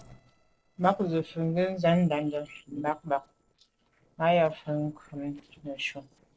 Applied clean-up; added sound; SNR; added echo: neural separator model SepFormer DNS4.